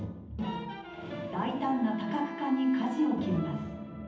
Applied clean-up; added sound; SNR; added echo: none; Wind instrument, woodwind instrument; 13 dB; reverberation time 0.8 s.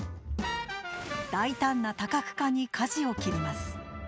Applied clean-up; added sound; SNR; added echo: none; none; none; none.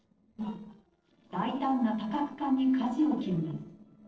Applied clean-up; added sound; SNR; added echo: neural separator model SepFormer DNS4.